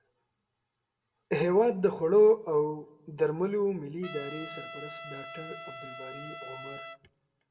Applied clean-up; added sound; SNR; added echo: none; Trumpet; 13 dB; reverberation time 0.4 s.